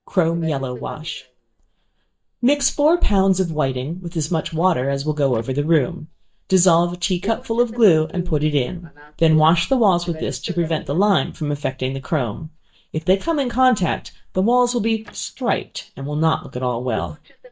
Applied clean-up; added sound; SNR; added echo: neural mask model DeepFilterNet 3.